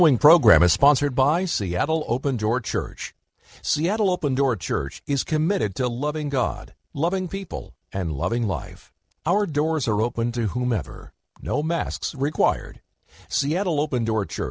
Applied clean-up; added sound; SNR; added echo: none; none; none; none.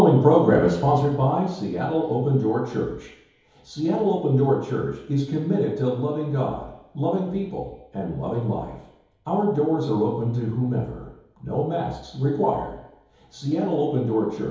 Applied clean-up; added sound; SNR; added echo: none; none; none; reverberation time 2.2 s.